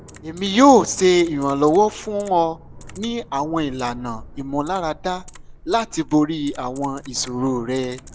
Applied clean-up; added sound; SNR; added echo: none; Typing + Aircraft; 19 dB; none.